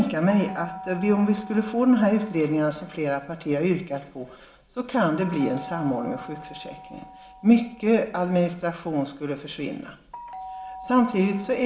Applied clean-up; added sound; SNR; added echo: none; Doorbell; 18 dB; reverberation time 0.7 s.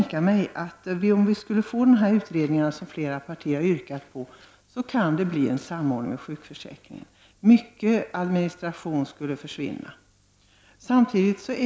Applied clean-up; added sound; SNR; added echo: none; none; none; none.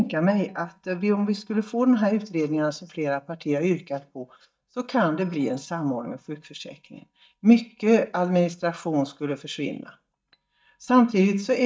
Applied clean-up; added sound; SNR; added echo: neural mask model DeepFilterNet 3.